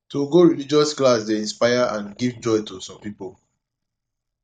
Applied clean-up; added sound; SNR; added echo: neural mask model DeepFilterNet 3.